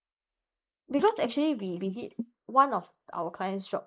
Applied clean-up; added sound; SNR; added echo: neural mask model Resemble Enhance denoiser.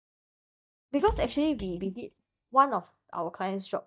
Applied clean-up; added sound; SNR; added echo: neural mask model DeepFilterNet 3.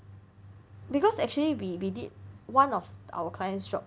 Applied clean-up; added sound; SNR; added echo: none; none; none; none.